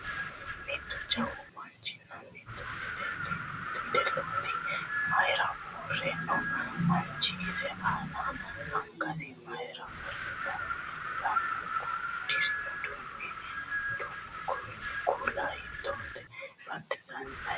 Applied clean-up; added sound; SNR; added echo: none; Wind; 7 dB; none.